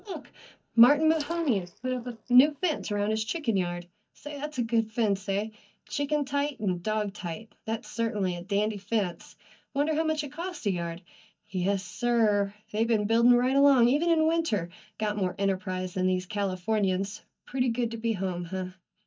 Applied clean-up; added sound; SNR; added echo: neural mask model DeepFilterNet 3.